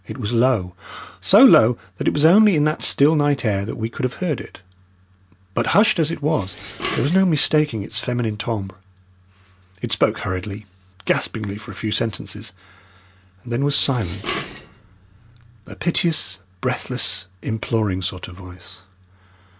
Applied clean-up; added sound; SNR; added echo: none; Dishes, pots, and pans; 12 dB; none.